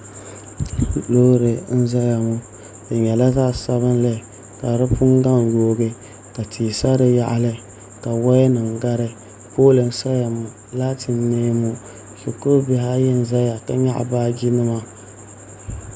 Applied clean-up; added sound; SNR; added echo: none; none; none; none.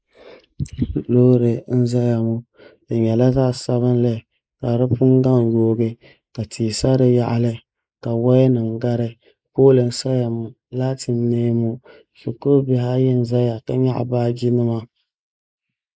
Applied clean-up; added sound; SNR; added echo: neural mask model Resemble Enhance denoiser.